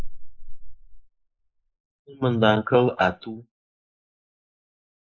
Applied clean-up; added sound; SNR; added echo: neural mask model Resemble Enhance denoiser.